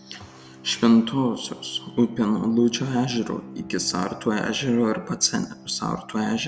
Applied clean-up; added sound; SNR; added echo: none; Bowed string instrument; 19 dB; none.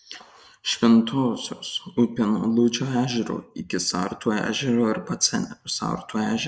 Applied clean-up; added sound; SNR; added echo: neural mask model Resemble Enhance denoiser.